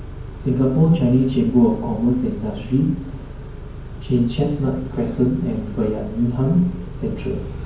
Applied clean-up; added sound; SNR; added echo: none; Idling / Accelerating, revving, vroom / Car; 11 dB; reverberation time 0.9 s.